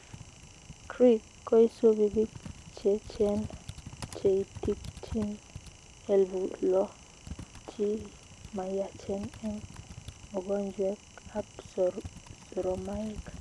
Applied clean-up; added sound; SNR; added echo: none; Typing; 15 dB; none.